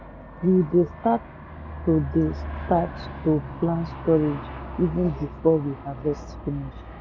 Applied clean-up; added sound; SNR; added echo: none; Aircraft; 11 dB; none.